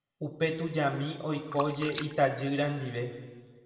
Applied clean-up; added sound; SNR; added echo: none; Splash, splatter; 11 dB; reverberation time 1.5 s.